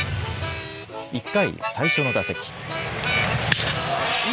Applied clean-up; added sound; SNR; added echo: none; Harmonica; 4 dB; none.